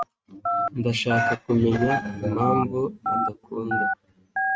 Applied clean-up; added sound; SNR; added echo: neural mask model RNNoise.